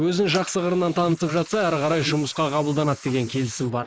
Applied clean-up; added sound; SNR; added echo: neural mask model Resemble Enhance denoiser.